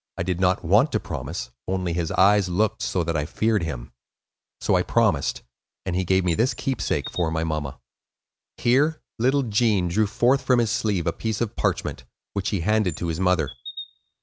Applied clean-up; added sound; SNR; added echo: none; Chirp, tweet; 17 dB; none.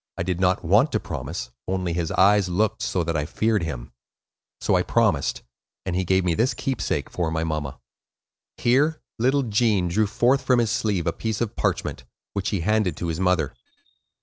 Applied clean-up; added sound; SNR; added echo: neural separator model SepFormer DNS4.